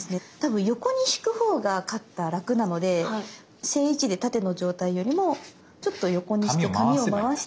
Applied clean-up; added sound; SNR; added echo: none; none; none; none.